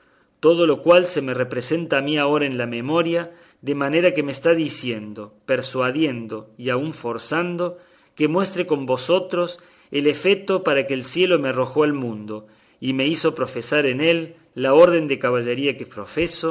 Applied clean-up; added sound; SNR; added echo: none; none; none; none.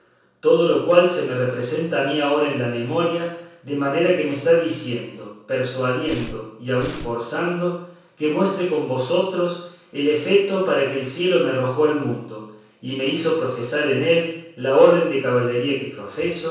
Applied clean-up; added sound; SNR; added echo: none; Tearing; 15 dB; reverberation time 0.7 s.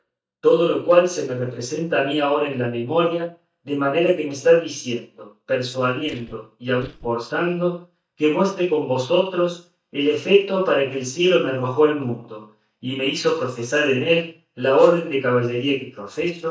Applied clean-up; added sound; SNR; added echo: neural mask model DeepFilterNet 3.